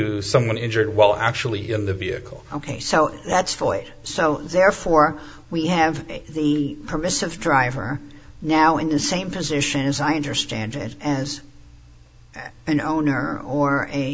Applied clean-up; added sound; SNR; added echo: none; none; none; none.